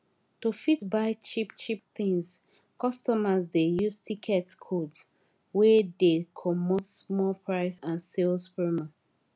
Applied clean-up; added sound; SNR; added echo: none; none; none; none.